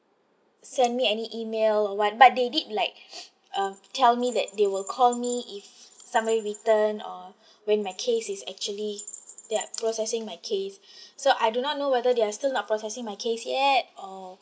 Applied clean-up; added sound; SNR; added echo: none; none; none; none.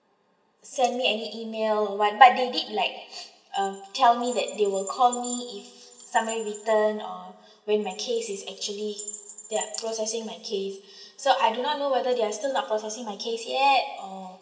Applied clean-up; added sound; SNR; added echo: none; none; none; reverberation time 0.9 s.